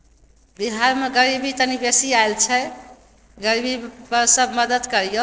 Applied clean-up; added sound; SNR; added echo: neural separator model SepFormer DNS4.